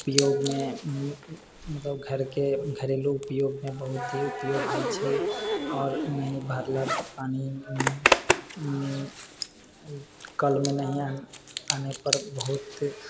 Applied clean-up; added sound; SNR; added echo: none; Zipper (clothing); 3 dB; none.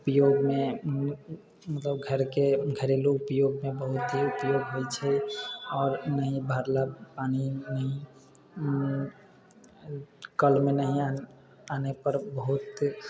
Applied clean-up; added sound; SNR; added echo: none; none; none; none.